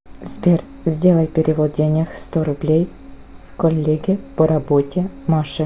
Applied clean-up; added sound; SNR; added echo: none; none; none; none.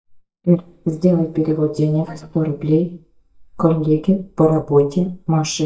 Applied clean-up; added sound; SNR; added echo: neural mask model DeepFilterNet 3.